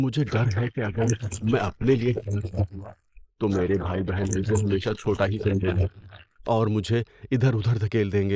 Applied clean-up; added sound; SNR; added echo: neural mask model Resemble Enhance denoiser.